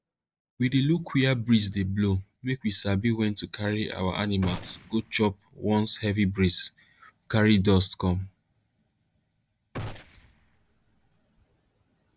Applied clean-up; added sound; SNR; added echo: neural mask model DeepFilterNet 3.